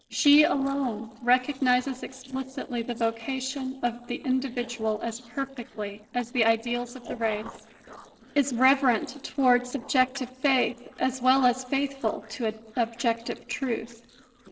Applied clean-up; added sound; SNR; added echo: neural separator model SepFormer DNS4.